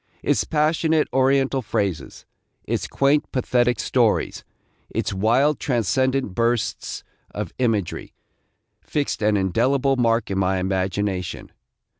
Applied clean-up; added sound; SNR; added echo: none; none; none; none.